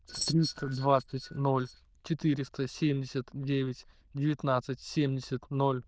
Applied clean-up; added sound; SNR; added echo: neural diffusion model UNIVERSE++.